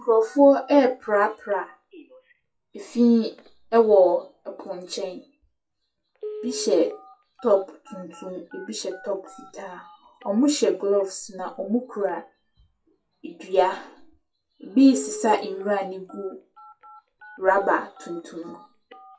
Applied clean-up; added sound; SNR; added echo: classical method WPE with log-MMSE.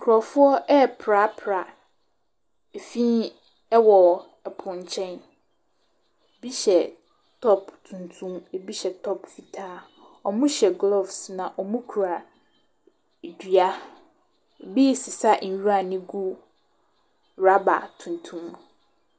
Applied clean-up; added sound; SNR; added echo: none; none; none; none.